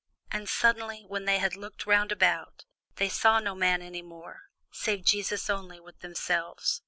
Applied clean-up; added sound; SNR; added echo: none; none; none; none.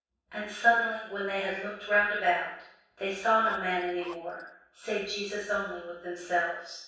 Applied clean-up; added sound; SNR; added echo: none; Zipper (clothing); 18 dB; reverberation time 0.7 s.